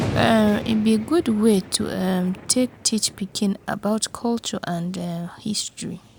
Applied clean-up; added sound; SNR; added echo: none; Thunder; 13 dB; none.